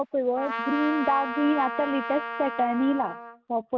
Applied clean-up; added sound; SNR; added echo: none; Trumpet; 7 dB; none.